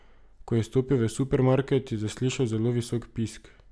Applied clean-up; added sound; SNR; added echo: none; none; none; none.